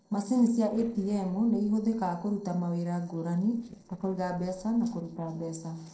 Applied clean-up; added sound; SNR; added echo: neural separator model SepFormer DNS4.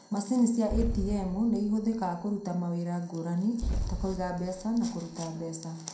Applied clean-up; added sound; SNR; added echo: none; Boom; 6 dB; reverberation time 0.4 s.